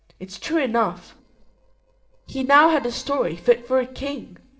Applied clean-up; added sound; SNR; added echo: neural separator model SepFormer DNS4.